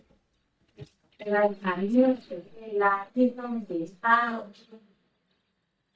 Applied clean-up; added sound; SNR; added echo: neural mask model DeepFilterNet 3.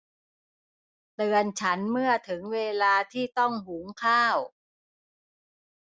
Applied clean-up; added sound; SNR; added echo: none; none; none; none.